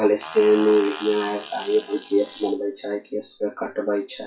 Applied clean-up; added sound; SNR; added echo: classical method WPE with log-MMSE.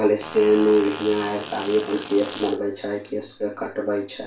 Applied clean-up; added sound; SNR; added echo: none; Fart; 13 dB; reverberation time 0.3 s.